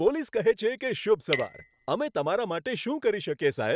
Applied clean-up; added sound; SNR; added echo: neural mask model RNNoise.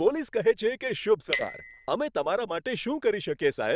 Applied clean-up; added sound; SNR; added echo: neural diffusion model UNIVERSE++.